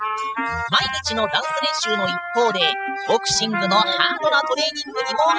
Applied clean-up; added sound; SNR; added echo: classical method spectral subtraction.